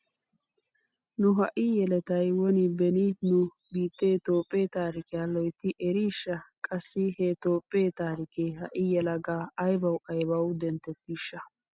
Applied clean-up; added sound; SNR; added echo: none; none; none; none.